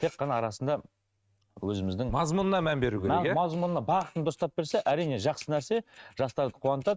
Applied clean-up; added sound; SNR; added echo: neural mask model RNNoise.